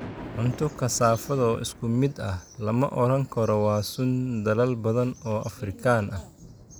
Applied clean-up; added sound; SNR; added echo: none; Thunder; 19 dB; none.